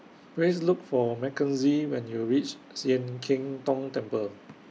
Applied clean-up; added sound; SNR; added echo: none; none; none; none.